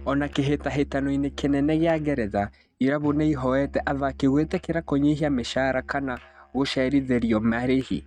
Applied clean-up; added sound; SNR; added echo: neural mask model RNNoise.